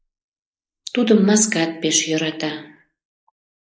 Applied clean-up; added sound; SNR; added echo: neural mask model Resemble Enhance denoiser.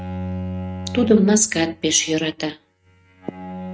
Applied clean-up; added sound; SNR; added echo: neural mask model RNNoise.